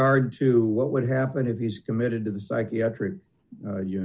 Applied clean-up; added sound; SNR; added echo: none; none; none; none.